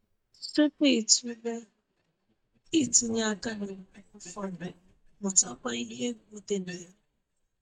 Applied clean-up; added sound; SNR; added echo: neural mask model DeepFilterNet 3.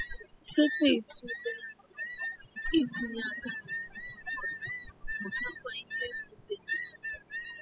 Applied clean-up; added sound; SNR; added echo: classical method spectral subtraction.